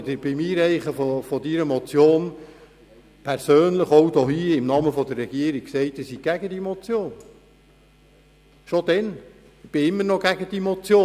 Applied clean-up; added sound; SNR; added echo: none; none; none; none.